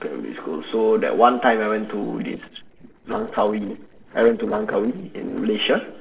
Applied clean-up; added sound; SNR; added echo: neural separator model SepFormer DNS4.